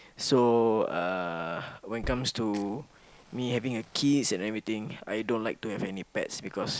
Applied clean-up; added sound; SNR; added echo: none; Fire; 20 dB; none.